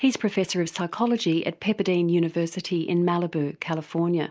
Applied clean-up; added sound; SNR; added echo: none; none; none; none.